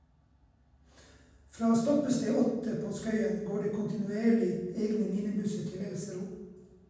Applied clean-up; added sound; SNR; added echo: none; none; none; reverberation time 1.2 s.